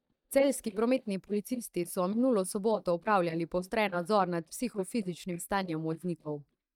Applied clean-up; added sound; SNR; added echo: neural mask model DeepFilterNet 3.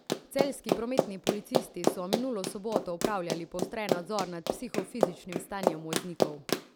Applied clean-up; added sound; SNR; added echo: none; Run; -4 dB; none.